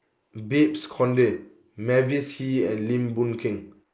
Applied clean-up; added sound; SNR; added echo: neural mask model Resemble Enhance denoiser.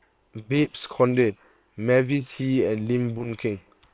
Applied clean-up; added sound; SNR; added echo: neural separator model SepFormer WHAM!.